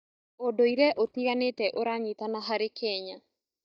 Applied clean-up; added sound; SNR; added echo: neural mask model DeepFilterNet 3.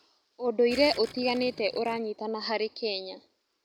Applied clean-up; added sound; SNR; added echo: none; Gurgling; 18 dB; none.